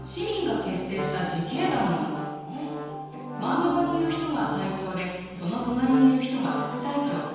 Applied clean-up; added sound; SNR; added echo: none; Wind instrument, woodwind instrument; 12 dB; reverberation time 1.2 s.